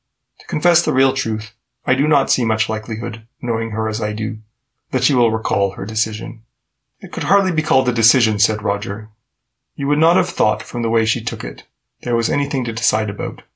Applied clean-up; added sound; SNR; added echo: none; none; none; none.